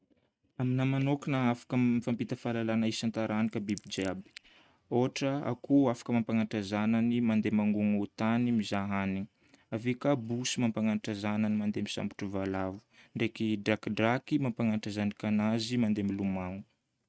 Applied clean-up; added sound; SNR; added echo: neural mask model RNNoise.